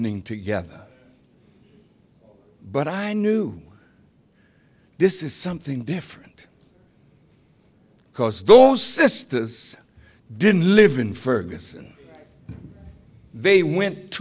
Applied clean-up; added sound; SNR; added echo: none; none; none; none.